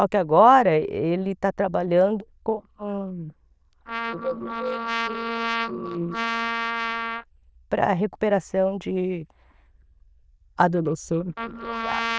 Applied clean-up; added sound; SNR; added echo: neural diffusion model UNIVERSE++.